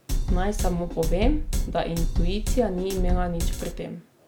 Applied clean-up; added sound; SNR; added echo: none; Drum kit; -4 dB; none.